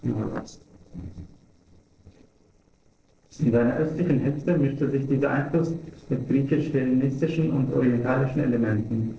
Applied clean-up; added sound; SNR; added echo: neural separator model SepFormer DNS4.